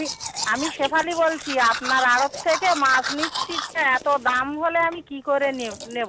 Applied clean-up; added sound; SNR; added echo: none; Domestic sounds, home sounds; 9 dB; none.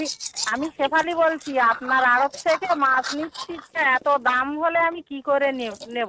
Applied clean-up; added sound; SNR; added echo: neural mask model RNNoise.